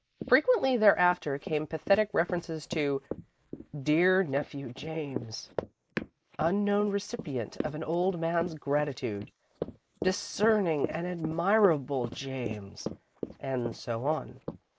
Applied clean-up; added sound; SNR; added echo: neural mask model Resemble Enhance denoiser.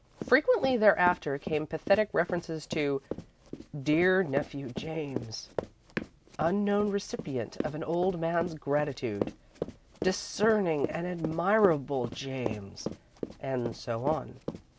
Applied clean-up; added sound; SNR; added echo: none; Run; 10 dB; none.